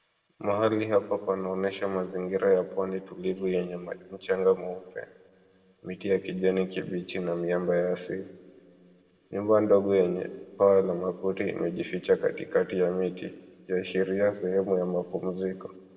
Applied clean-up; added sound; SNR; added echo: none; none; none; reverberation time 1.3 s.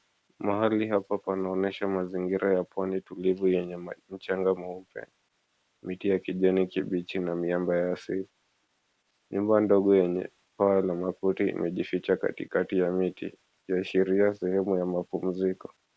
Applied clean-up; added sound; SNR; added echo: none; none; none; none.